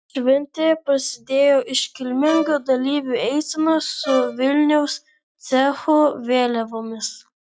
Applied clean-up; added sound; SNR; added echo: classical method log-MMSE.